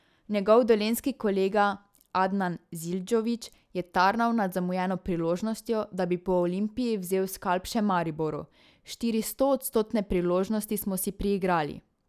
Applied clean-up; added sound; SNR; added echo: none; none; none; none.